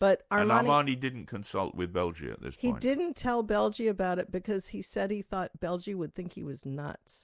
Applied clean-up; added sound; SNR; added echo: none; none; none; none.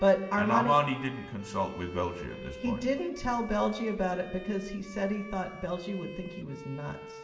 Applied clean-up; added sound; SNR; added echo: none; Bowed string instrument; 16 dB; reverberation time 1.7 s.